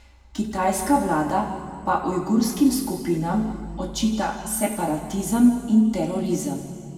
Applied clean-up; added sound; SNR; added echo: none; none; none; reverberation time 1.9 s.